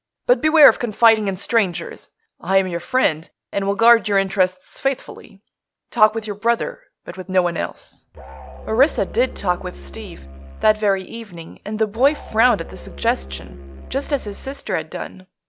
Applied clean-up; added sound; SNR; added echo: none; Musical instrument; 15 dB; none.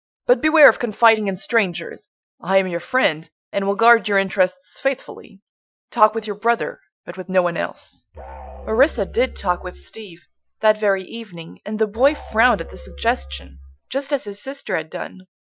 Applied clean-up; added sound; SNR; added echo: classical method Wiener filter.